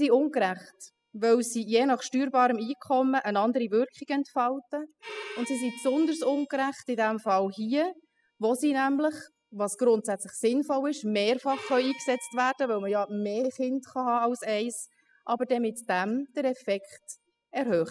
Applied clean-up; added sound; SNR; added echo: classical method spectral subtraction.